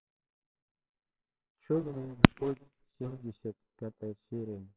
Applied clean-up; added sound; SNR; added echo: neural separator model SepFormer WHAMR!.